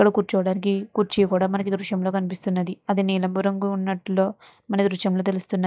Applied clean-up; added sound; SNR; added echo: neural mask model DeepFilterNet 3.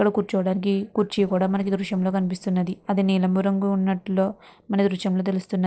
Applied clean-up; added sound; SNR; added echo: neural separator model SepFormer DNS4.